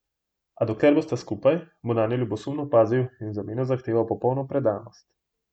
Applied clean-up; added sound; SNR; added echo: none; none; none; none.